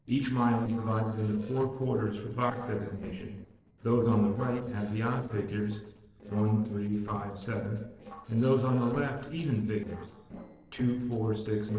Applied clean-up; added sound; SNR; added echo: neural separator model SepFormer DNS4.